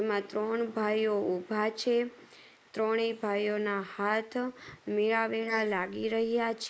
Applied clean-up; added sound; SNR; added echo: neural mask model Resemble Enhance denoiser.